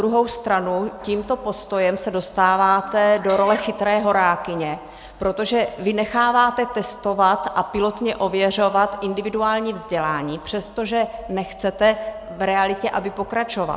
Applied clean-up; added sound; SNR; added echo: none; Meow; 16 dB; none.